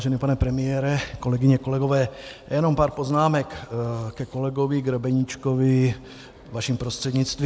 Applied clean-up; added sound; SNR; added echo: none; none; none; none.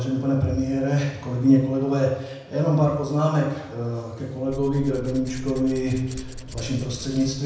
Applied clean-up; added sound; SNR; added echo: none; Tools; 13 dB; reverberation time 0.8 s.